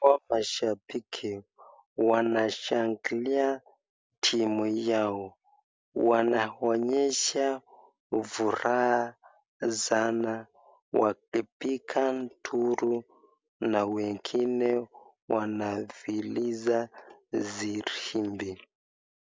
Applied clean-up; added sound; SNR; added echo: none; none; none; none.